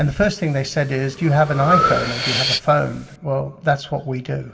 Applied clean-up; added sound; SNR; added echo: none; Breathing; 5 dB; reverberation time 1.4 s.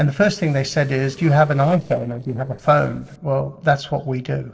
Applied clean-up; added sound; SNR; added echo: neural separator model SepFormer DNS4.